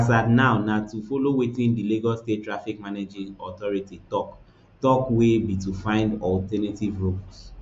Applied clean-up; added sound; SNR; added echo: none; none; none; none.